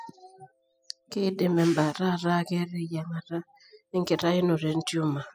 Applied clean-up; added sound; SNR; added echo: classical method spectral subtraction.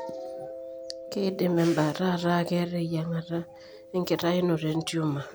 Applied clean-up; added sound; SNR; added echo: none; Mallet percussion; 15 dB; none.